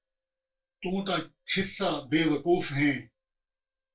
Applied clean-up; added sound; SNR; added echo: neural mask model DeepFilterNet 3.